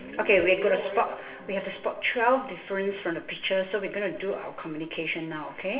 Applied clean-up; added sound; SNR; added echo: none; Guitar; 20 dB; reverberation time 0.6 s.